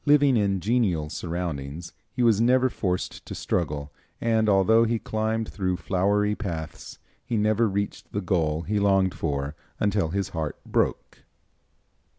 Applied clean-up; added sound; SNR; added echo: none; none; none; none.